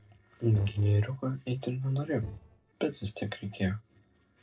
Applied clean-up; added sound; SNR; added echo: neural separator model SepFormer DNS4.